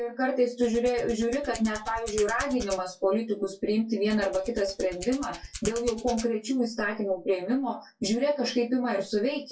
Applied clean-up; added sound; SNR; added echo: classical method WPE with log-MMSE.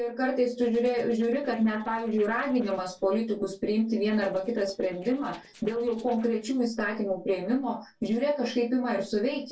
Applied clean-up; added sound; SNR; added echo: neural separator model SepFormer DNS4.